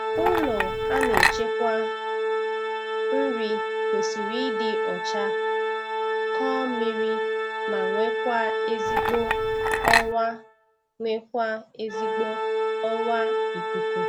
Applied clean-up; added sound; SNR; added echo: none; Organ + Chink, clink; -5 dB; none.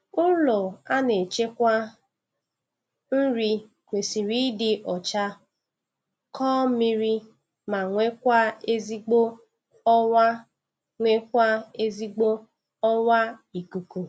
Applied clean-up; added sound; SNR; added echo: none; none; none; none.